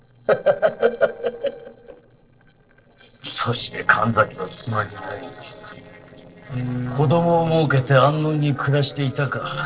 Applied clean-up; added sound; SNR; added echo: neural separator model SepFormer DNS4.